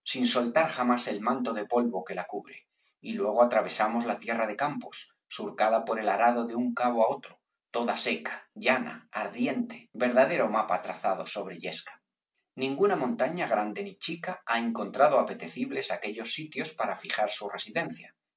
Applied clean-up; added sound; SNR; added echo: none; none; none; none.